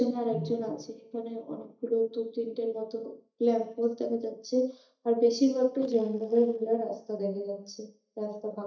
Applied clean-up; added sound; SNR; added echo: neural mask model DeepFilterNet 3.